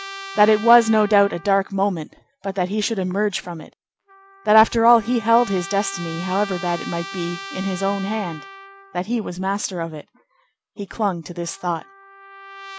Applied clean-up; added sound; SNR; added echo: none; Trumpet; 16 dB; none.